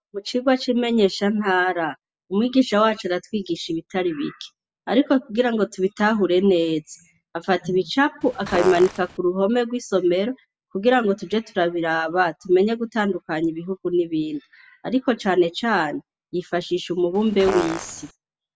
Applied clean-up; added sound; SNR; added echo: none; Fart; 8 dB; none.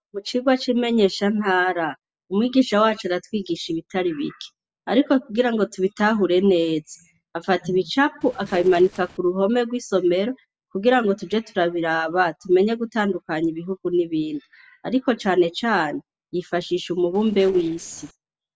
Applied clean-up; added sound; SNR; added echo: neural separator model SepFormer DNS4.